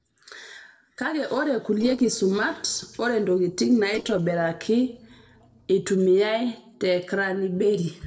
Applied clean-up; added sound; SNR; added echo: neural separator model SepFormer DNS4.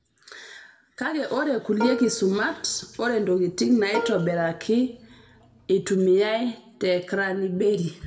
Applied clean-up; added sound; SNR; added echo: none; Plucked string instrument; 10 dB; reverberation time 0.5 s.